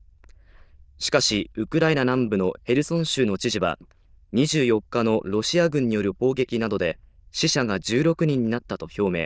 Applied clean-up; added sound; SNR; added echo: neural diffusion model UNIVERSE++.